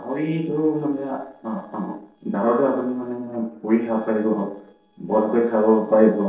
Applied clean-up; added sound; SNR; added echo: neural separator model SepFormer DNS4.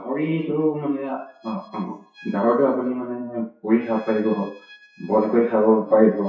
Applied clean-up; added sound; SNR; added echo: classical method WPE with log-MMSE.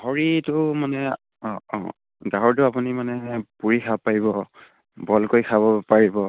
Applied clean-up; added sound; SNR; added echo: none; none; none; none.